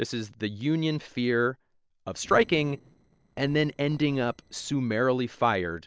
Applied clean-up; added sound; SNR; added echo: neural separator model SepFormer DNS4.